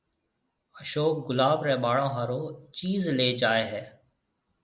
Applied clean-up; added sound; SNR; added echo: none; none; none; none.